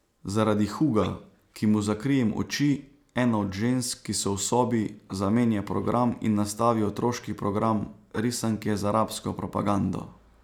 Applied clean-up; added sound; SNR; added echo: none; none; none; none.